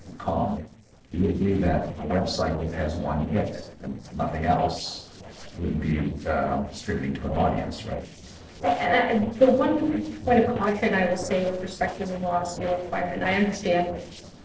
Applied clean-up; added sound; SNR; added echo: neural separator model SepFormer DNS4.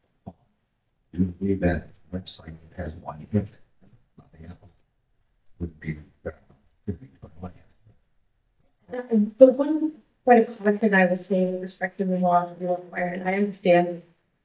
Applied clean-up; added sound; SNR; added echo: neural mask model DeepFilterNet 3.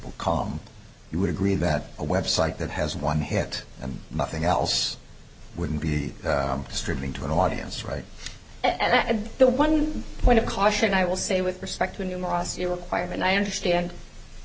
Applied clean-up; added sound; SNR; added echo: none; none; none; none.